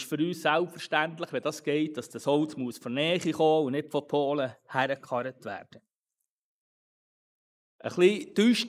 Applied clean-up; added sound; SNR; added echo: neural mask model Resemble Enhance denoiser.